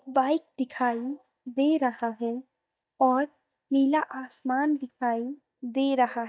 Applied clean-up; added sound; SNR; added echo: neural mask model DeepFilterNet 3.